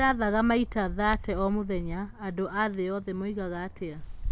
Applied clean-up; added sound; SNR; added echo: none; Bird; 8 dB; none.